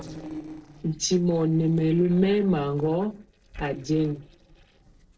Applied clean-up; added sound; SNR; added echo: neural separator model SepFormer DNS4.